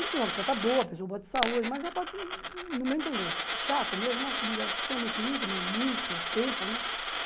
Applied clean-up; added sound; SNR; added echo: none; Coin (dropping); -1 dB; none.